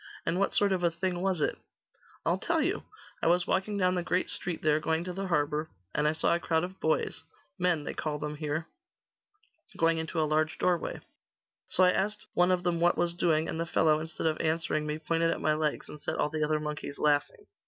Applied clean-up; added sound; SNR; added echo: none; none; none; none.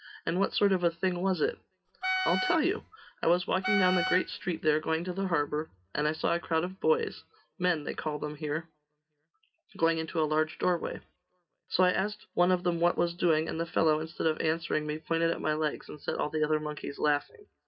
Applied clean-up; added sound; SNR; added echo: none; Wind instrument, woodwind instrument; 4 dB; reverberation time 0.3 s.